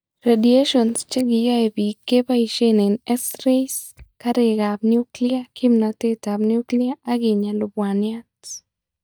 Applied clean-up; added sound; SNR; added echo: neural mask model DeepFilterNet 3.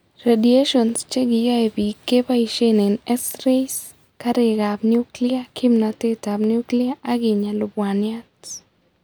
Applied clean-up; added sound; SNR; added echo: none; none; none; none.